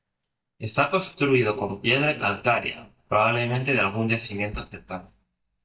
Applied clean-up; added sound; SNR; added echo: neural mask model DeepFilterNet 3.